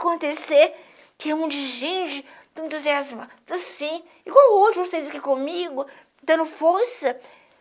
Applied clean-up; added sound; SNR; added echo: none; none; none; none.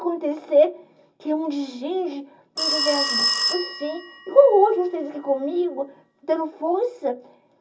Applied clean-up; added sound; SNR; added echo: none; Telephone; 5 dB; reverberation time 0.4 s.